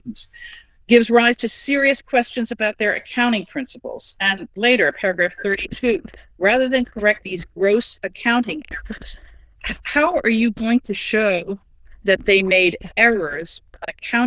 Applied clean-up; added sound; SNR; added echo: neural diffusion model UNIVERSE++.